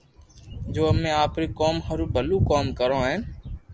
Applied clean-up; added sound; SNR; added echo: none; none; none; none.